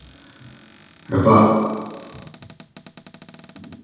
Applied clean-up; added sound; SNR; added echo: none; Cupboard open or close; 19 dB; reverberation time 1.2 s.